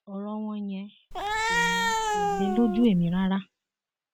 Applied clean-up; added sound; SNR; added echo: none; Cat; -1 dB; none.